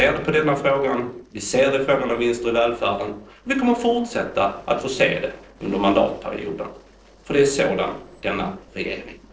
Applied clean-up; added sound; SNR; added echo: neural separator model SepFormer DNS4.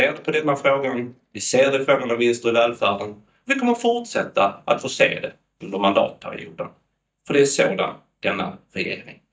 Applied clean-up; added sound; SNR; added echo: neural mask model DeepFilterNet 3.